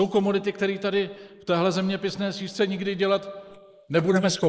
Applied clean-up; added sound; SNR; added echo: neural mask model Resemble Enhance denoiser.